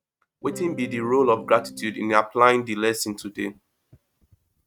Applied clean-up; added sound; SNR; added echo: neural mask model RNNoise.